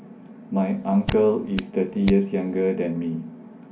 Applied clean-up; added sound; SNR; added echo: none; Hands; 11 dB; reverberation time 0.2 s.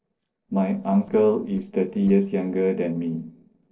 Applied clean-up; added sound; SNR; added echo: neural separator model SepFormer DNS4.